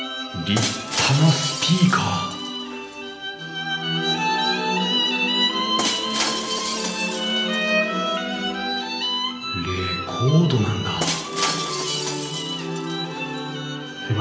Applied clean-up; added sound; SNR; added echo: none; Shatter; 9 dB; reverberation time 0.8 s.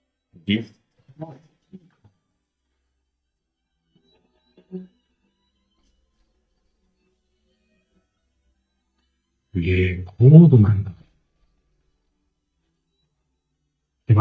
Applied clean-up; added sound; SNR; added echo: neural mask model DeepFilterNet 3.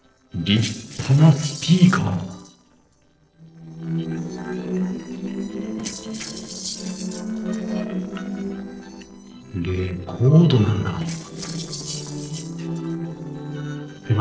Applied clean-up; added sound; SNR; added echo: neural separator model SepFormer DNS4.